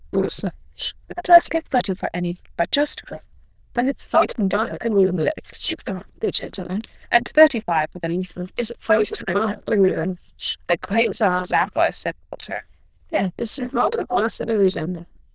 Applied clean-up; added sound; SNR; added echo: neural diffusion model UNIVERSE++.